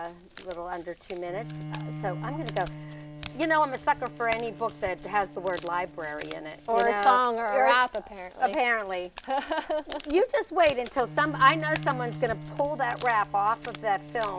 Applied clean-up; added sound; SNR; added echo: none; Crumpling, crinkling + Bowed string instrument; 13 dB; none.